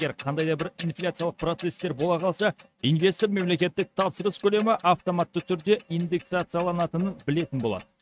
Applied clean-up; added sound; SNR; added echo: neural mask model RNNoise.